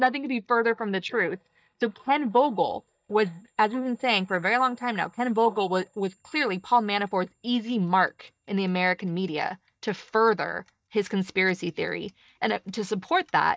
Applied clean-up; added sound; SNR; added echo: neural mask model DeepFilterNet 3.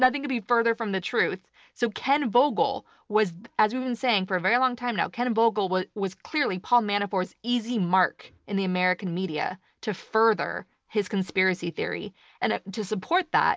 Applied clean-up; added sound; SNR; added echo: none; none; none; none.